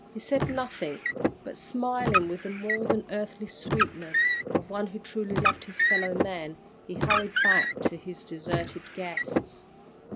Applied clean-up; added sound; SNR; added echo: none; Car; -4 dB; none.